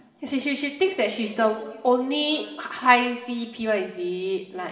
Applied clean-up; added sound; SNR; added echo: none; none; none; reverberation time 1.1 s.